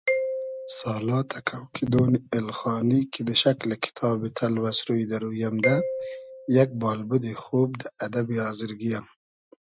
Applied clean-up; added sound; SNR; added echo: neural mask model RNNoise.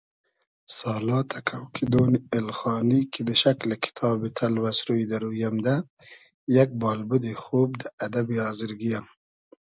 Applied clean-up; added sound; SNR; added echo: none; none; none; none.